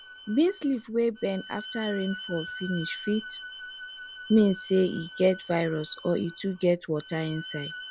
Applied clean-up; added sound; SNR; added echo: none; Bowed string instrument; 14 dB; none.